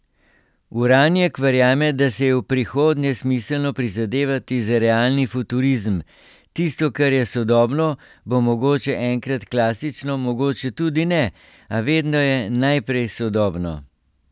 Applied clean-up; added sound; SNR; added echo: none; none; none; none.